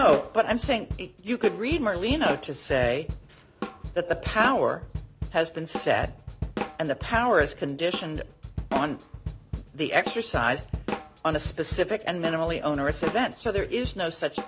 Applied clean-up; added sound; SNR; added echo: none; Drum kit; 9 dB; none.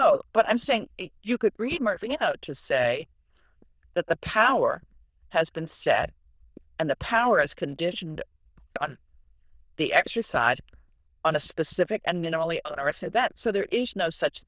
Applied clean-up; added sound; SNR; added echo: neural diffusion model UNIVERSE++.